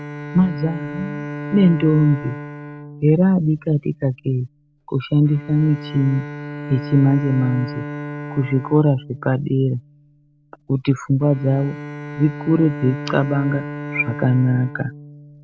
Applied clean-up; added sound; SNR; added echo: none; Bowed string instrument; 12 dB; none.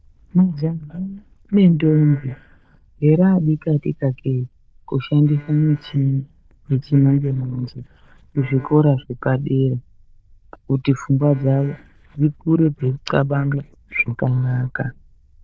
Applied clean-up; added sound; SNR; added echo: neural diffusion model UNIVERSE++.